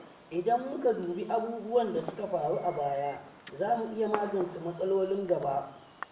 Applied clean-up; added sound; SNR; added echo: none; Fireworks; 16 dB; reverberation time 0.7 s.